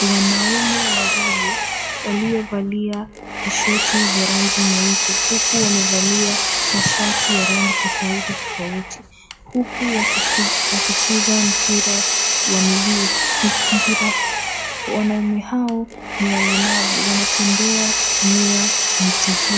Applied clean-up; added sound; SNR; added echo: none; Power tool; -3 dB; reverberation time 1.5 s.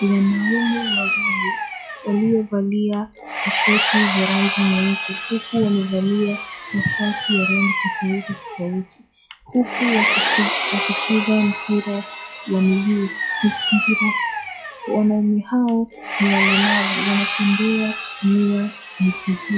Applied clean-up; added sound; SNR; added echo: classical method WPE with log-MMSE.